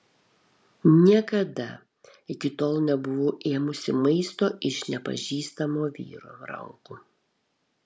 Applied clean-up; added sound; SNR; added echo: none; none; none; none.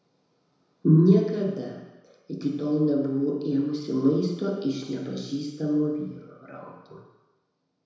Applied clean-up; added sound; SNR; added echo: none; none; none; reverberation time 1.0 s.